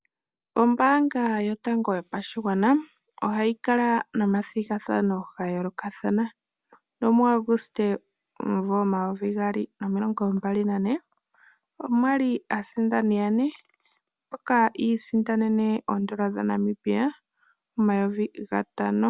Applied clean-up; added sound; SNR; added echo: none; none; none; none.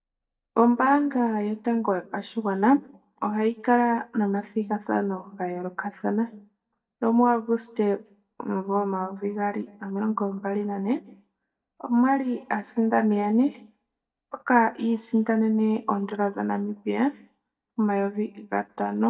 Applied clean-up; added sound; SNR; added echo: neural mask model DeepFilterNet 3.